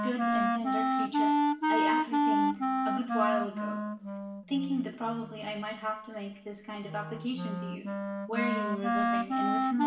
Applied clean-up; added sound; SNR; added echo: none; Wind instrument, woodwind instrument; -5 dB; reverberation time 1.0 s.